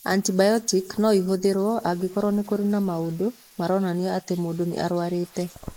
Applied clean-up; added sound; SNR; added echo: neural mask model Resemble Enhance denoiser.